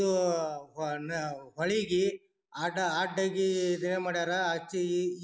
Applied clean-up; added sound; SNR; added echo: none; none; none; none.